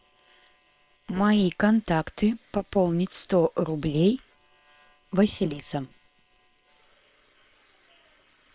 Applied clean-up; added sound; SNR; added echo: neural separator model SepFormer WHAM!.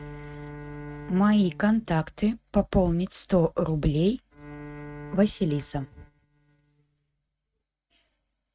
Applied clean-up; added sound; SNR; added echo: neural mask model RNNoise.